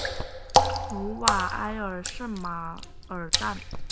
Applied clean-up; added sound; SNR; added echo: none; Water / Splash, splatter; -5 dB; none.